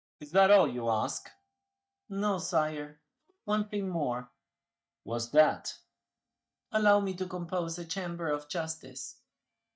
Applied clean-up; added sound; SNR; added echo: neural mask model DeepFilterNet 3.